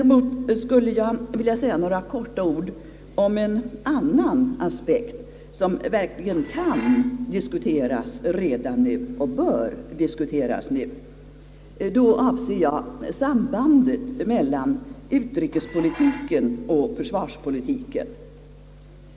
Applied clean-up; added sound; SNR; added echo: none; Dishes, pots, and pans; 20 dB; none.